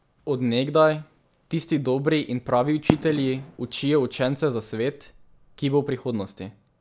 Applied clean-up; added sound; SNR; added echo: none; Fireworks; 9 dB; none.